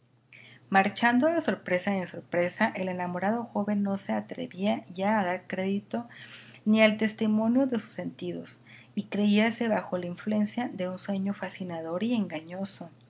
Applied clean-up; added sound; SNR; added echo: none; none; none; none.